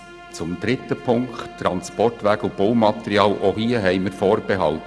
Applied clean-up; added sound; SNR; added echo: none; Bowed string instrument; 20 dB; none.